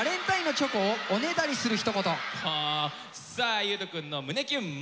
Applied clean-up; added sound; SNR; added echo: none; none; none; none.